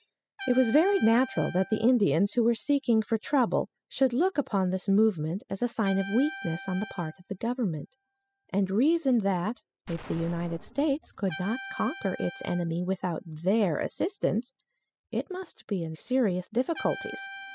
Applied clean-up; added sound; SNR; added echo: classical method spectral subtraction.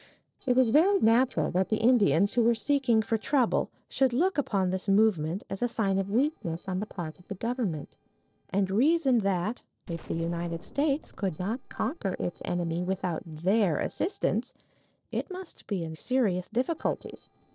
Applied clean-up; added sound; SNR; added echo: neural separator model SepFormer DNS4.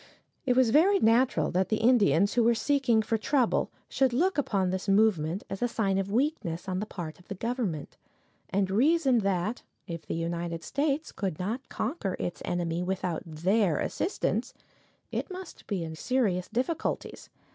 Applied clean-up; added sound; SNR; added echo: none; none; none; none.